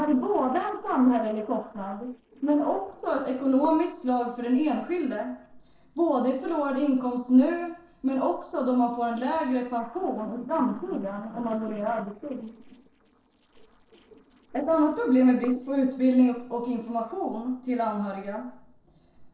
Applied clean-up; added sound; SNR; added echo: neural separator model SepFormer DNS4.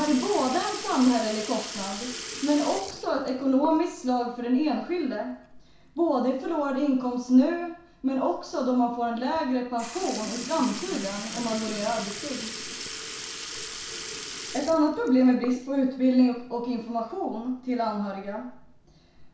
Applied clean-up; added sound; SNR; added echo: none; Sink (filling or washing) / Liquid; 13 dB; reverberation time 0.6 s.